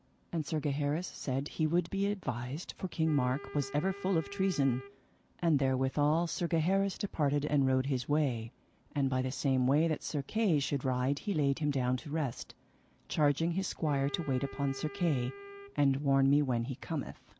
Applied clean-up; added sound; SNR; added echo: none; Wind instrument, woodwind instrument; 17 dB; none.